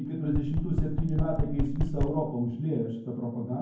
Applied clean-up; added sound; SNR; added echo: none; Knock; 0 dB; reverberation time 0.9 s.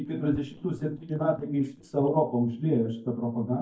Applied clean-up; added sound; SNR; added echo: neural mask model DeepFilterNet 3.